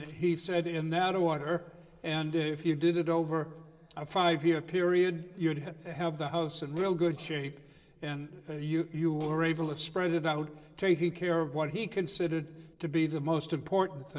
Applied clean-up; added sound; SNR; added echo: neural separator model SepFormer DNS4.